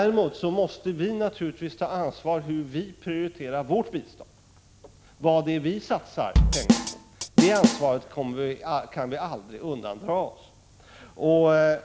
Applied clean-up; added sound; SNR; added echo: none; Drum / Drum kit; -4 dB; none.